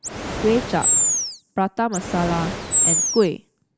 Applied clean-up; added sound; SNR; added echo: none; Animal; -2 dB; none.